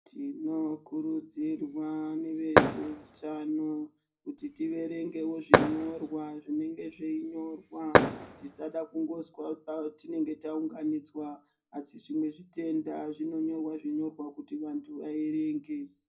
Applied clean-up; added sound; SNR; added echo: none; Fireworks; -4 dB; reverberation time 0.4 s.